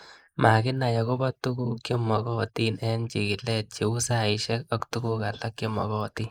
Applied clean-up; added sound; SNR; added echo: neural mask model Resemble Enhance denoiser.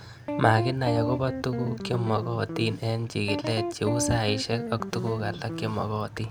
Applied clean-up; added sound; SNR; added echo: none; Guitar; 5 dB; none.